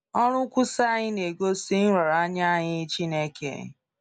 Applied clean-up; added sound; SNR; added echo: none; none; none; none.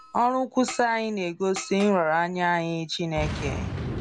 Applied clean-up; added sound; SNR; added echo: none; Boom; 11 dB; none.